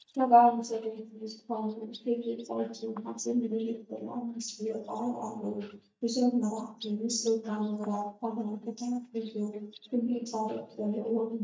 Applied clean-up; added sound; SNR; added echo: neural mask model DeepFilterNet 3.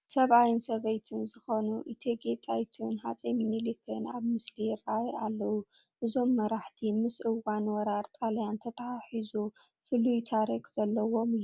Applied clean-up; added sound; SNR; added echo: none; none; none; none.